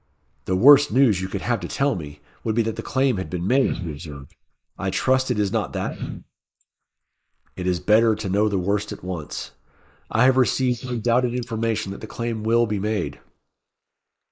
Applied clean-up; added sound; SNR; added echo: neural mask model Resemble Enhance denoiser.